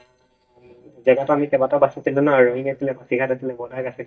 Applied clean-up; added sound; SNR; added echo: neural mask model DeepFilterNet 3.